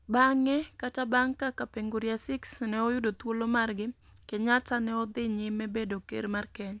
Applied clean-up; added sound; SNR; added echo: none; Bird; 17 dB; none.